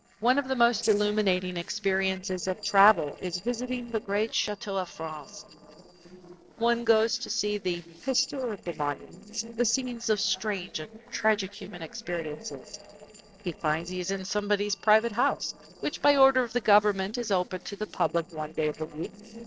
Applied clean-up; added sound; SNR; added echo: neural separator model SepFormer DNS4.